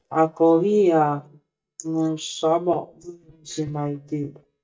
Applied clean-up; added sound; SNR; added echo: neural mask model DeepFilterNet 3.